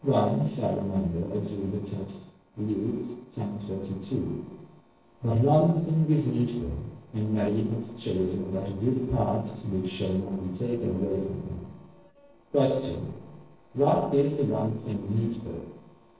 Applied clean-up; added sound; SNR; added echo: neural separator model SepFormer DNS4.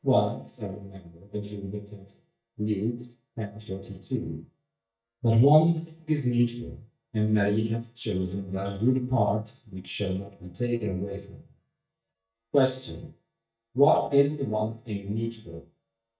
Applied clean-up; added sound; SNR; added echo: neural mask model DeepFilterNet 3.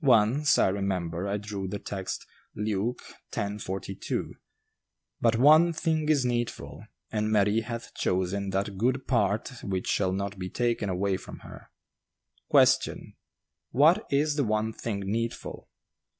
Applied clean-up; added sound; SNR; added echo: none; none; none; none.